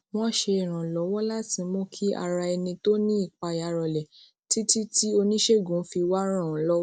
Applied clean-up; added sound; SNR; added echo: none; none; none; none.